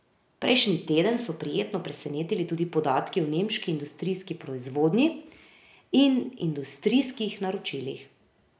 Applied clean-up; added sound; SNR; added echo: none; none; none; none.